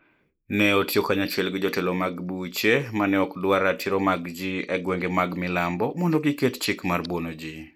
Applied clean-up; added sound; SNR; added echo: neural mask model Resemble Enhance denoiser.